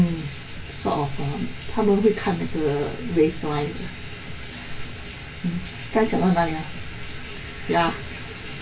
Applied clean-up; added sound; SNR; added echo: none; Bass guitar; 20 dB; reverberation time 0.2 s.